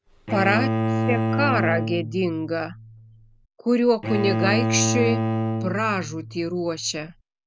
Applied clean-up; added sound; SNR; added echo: none; Bowed string instrument; 1 dB; none.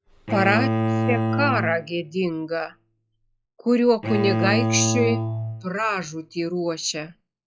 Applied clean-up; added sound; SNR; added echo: classical method log-MMSE.